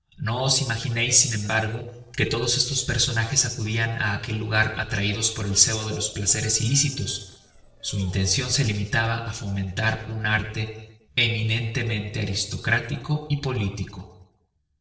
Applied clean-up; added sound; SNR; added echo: neural separator model SepFormer DNS4.